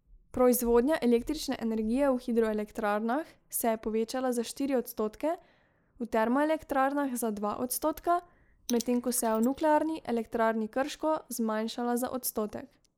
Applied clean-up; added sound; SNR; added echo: neural mask model Resemble Enhance denoiser.